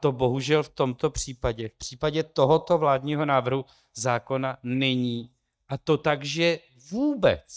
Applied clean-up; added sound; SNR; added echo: neural mask model DeepFilterNet 3.